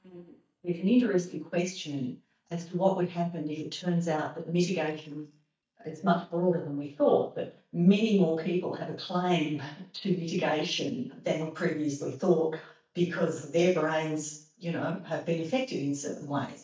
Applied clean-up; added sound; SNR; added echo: neural mask model DeepFilterNet 3.